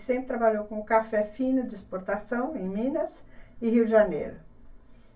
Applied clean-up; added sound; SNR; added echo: none; none; none; reverberation time 0.2 s.